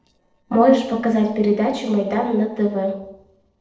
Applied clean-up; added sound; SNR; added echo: neural separator model SepFormer DNS4.